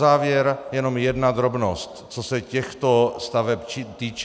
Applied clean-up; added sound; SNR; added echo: none; none; none; none.